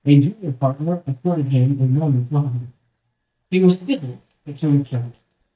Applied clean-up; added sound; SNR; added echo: neural mask model DeepFilterNet 3.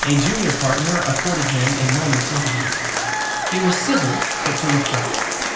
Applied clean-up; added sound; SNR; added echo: none; Applause / Crowd; 1 dB; reverberation time 0.5 s.